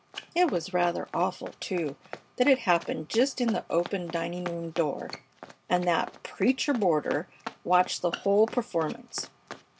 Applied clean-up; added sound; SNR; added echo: none; Run; 17 dB; none.